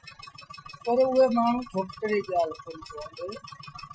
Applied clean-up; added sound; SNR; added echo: classical method Wiener filter.